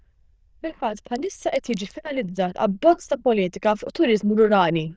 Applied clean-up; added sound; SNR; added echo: neural diffusion model UNIVERSE++.